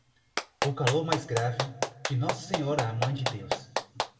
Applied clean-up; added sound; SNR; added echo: none; Clapping; 2 dB; reverberation time 1.1 s.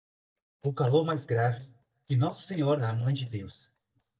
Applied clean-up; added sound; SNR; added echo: neural mask model DeepFilterNet 3.